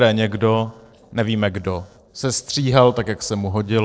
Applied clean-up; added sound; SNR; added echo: neural separator model SepFormer DNS4.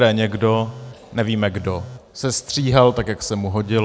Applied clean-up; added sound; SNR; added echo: none; Telephone; 20 dB; none.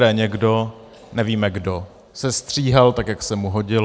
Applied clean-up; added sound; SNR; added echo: none; none; none; none.